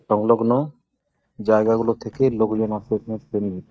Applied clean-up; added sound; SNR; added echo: neural mask model DeepFilterNet 3.